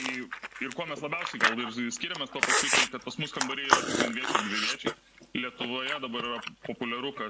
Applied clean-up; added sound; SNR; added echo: none; Chewing, mastication; -3 dB; none.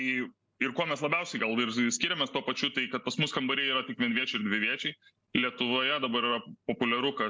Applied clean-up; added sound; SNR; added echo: none; none; none; none.